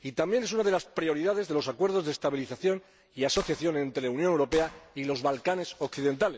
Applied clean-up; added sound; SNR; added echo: none; Clapping; 16 dB; none.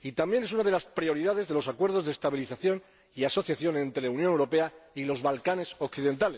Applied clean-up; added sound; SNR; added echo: none; none; none; none.